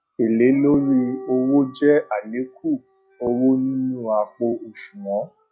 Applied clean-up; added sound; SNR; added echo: classical method log-MMSE.